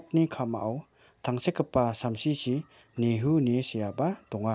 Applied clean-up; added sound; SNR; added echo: none; none; none; none.